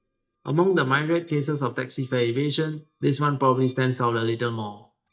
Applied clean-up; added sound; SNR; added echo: neural mask model DeepFilterNet 3.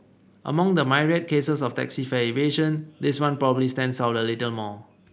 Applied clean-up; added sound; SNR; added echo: none; none; none; none.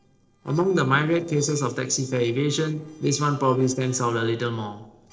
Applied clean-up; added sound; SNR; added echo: neural separator model SepFormer DNS4.